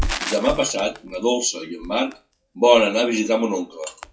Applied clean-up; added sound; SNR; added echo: classical method WPE with log-MMSE.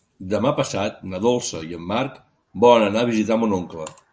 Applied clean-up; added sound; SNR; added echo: none; none; none; none.